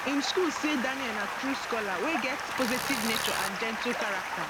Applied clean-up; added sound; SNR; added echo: none; Tools + Stream; 1 dB; none.